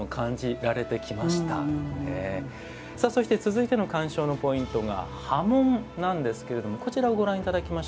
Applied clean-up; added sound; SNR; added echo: none; none; none; none.